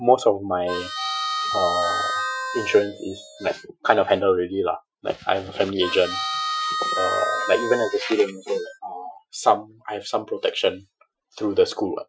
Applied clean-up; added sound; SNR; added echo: classical method Wiener filter.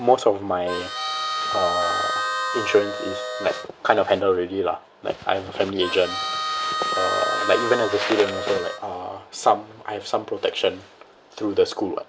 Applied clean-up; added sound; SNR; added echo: none; Harmonica; 3 dB; none.